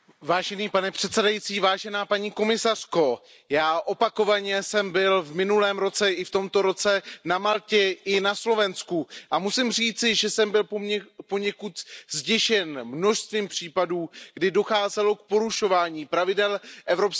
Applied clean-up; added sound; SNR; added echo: none; none; none; none.